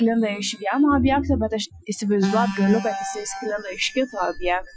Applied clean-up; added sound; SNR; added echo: classical method Wiener filter.